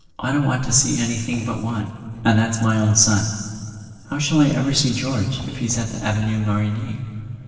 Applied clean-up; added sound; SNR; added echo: neural separator model SepFormer DNS4.